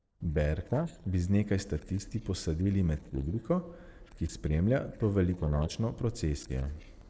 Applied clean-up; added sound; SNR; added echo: neural separator model SepFormer DNS4.